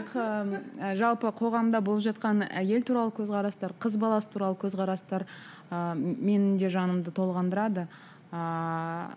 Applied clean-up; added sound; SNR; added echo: none; none; none; none.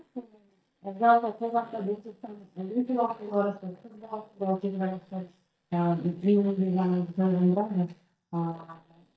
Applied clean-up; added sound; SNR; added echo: neural mask model DeepFilterNet 3.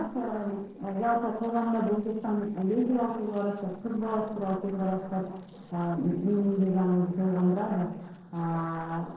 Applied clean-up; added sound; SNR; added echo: neural separator model SepFormer DNS4.